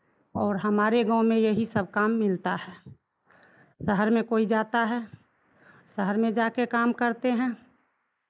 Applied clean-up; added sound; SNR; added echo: neural mask model Resemble Enhance denoiser.